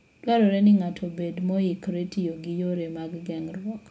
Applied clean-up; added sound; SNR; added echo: none; none; none; none.